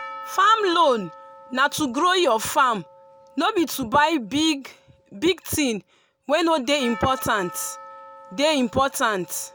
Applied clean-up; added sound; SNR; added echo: none; Percussion; 19 dB; none.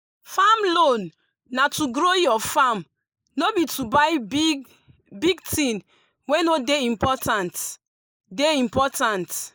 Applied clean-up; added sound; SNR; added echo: neural mask model Resemble Enhance denoiser.